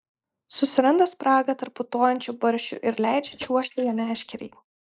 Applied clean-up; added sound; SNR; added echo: neural mask model Resemble Enhance denoiser.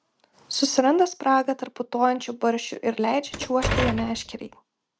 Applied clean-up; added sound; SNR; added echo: none; Door; 4 dB; none.